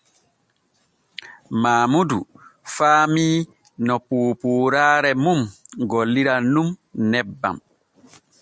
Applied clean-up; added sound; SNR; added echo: none; none; none; none.